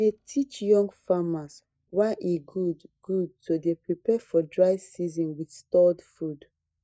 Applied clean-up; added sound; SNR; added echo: neural mask model DeepFilterNet 3.